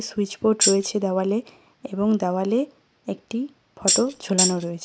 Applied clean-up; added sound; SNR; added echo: none; Tambourine; -2 dB; none.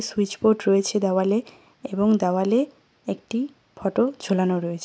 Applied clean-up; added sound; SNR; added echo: none; none; none; none.